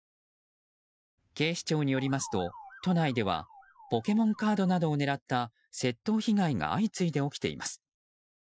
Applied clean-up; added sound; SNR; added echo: classical method Wiener filter.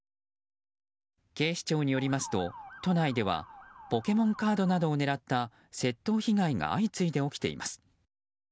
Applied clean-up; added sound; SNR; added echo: none; Motor vehicle (road) / Siren; 17 dB; none.